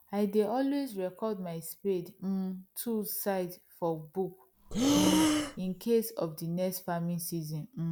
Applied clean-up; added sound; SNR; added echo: none; Breathing; -5 dB; none.